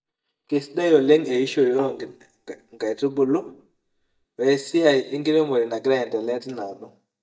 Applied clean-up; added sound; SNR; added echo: neural mask model DeepFilterNet 3.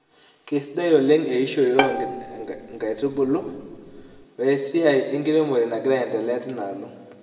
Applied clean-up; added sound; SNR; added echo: none; Bowed string instrument; 8 dB; reverberation time 1.5 s.